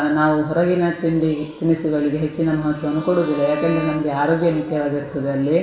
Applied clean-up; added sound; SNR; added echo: none; Bowed string instrument; 14 dB; reverberation time 0.9 s.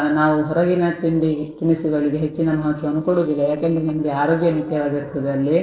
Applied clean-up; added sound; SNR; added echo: neural separator model SepFormer DNS4.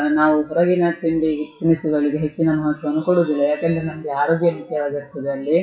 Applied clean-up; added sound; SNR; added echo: classical method WPE with log-MMSE.